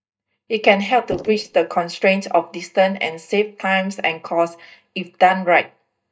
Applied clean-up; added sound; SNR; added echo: neural mask model DeepFilterNet 3.